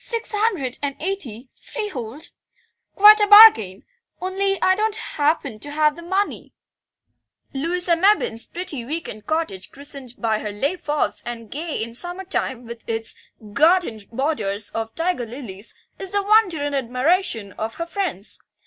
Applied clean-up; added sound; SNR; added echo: none; none; none; none.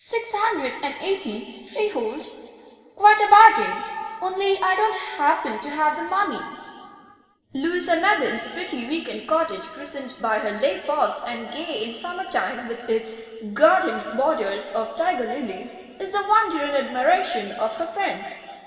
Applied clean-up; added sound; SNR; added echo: none; none; none; reverberation time 2.3 s.